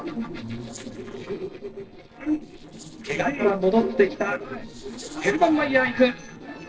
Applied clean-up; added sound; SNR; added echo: neural separator model SepFormer DNS4.